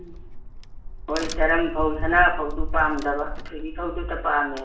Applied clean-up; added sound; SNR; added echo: none; Crack; 4 dB; reverberation time 0.5 s.